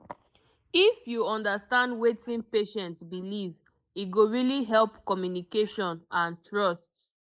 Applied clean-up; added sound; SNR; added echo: neural mask model Resemble Enhance denoiser.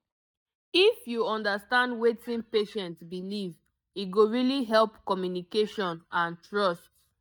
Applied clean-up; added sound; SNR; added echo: neural mask model DeepFilterNet 3.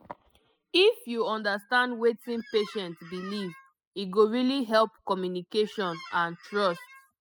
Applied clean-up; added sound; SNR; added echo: classical method spectral subtraction.